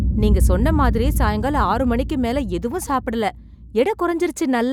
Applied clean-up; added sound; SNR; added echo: none; Boom; 1 dB; none.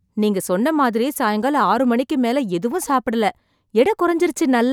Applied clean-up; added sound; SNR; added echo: none; none; none; none.